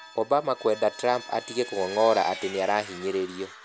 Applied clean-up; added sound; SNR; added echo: none; Vehicle; 15 dB; none.